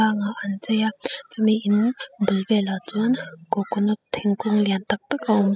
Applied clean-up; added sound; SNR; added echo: classical method spectral subtraction.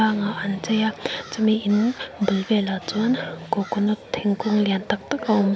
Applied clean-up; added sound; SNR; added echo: none; Guitar + Crow; 20 dB; none.